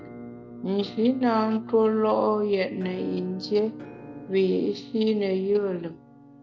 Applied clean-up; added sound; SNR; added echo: none; Musical instrument; 16 dB; none.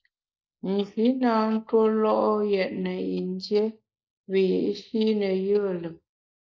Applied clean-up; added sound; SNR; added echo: neural mask model Resemble Enhance denoiser.